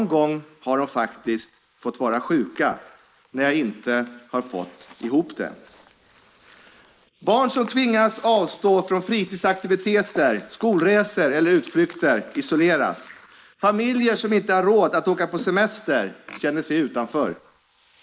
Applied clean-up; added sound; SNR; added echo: neural mask model Resemble Enhance denoiser.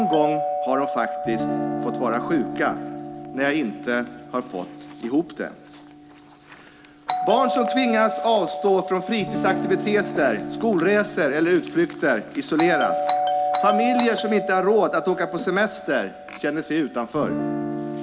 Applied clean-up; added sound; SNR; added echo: none; Guitar + Doorbell; 4 dB; none.